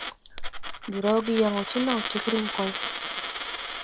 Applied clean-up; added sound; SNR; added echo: none; Coin (dropping); 2 dB; none.